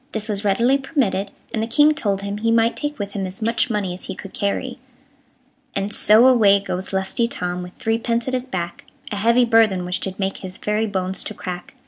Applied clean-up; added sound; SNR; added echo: none; none; none; none.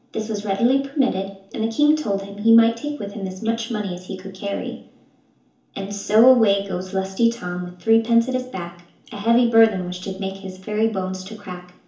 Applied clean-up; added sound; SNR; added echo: none; none; none; reverberation time 0.7 s.